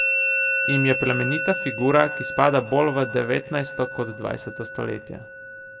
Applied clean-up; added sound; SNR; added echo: none; Musical instrument; 4 dB; reverberation time 1.1 s.